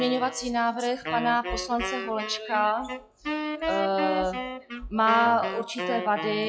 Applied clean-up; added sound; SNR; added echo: classical method log-MMSE.